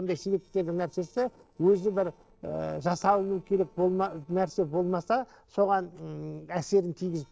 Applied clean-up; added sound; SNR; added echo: neural separator model SepFormer DNS4.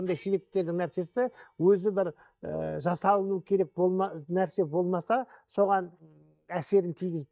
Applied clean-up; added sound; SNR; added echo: neural mask model DeepFilterNet 3.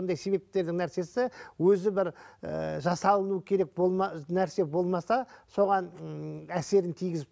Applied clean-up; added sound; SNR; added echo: none; none; none; none.